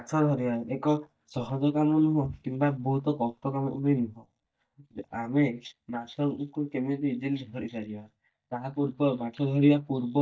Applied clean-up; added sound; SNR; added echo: neural mask model DeepFilterNet 3.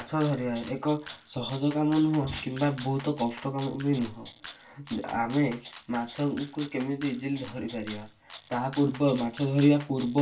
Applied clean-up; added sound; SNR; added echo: none; Rattle (instrument); 17 dB; reverberation time 0.2 s.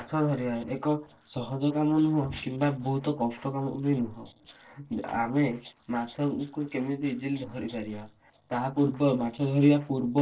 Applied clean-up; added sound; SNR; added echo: neural separator model SepFormer DNS4.